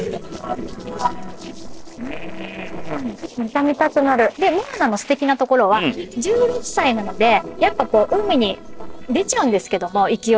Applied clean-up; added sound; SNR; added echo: neural separator model SepFormer DNS4.